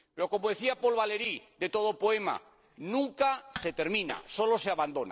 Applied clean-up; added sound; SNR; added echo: neural separator model SepFormer DNS4.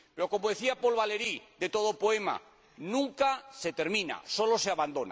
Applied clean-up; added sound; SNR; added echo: none; none; none; none.